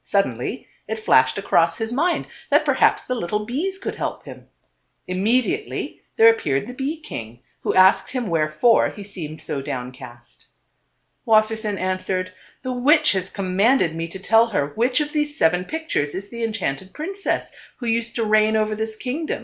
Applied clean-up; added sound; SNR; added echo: none; none; none; none.